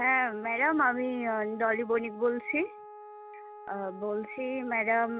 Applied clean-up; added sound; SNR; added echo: none; Wind instrument, woodwind instrument; 16 dB; none.